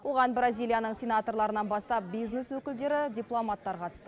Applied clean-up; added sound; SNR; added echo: none; none; none; none.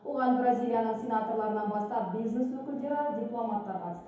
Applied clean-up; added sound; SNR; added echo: none; none; none; reverberation time 2.2 s.